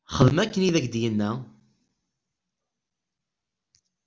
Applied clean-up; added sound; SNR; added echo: none; none; none; none.